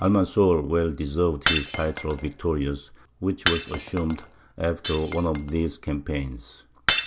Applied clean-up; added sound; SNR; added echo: none; Shatter; 7 dB; none.